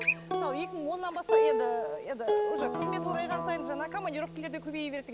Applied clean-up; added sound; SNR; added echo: none; Acoustic guitar; -4 dB; none.